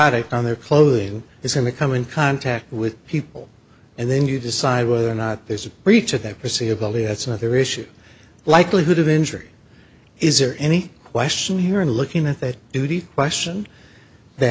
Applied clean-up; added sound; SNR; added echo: none; none; none; none.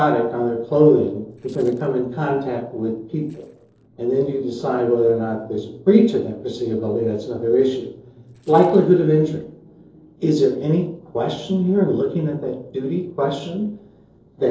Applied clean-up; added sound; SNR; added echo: neural separator model SepFormer DNS4.